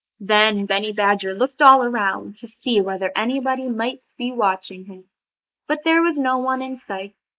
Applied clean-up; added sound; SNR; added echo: neural mask model Resemble Enhance denoiser.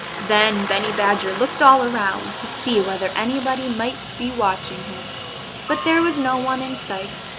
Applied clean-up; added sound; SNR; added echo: none; Aircraft; 9 dB; none.